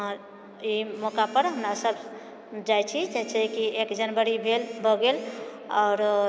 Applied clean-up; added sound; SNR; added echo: none; none; none; none.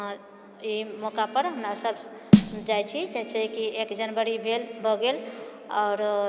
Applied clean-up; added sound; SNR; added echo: none; Snare drum; -3 dB; none.